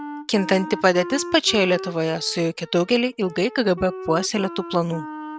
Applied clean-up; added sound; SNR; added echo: none; Wind instrument, woodwind instrument; 12 dB; none.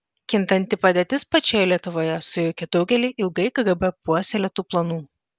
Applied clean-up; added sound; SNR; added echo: none; none; none; none.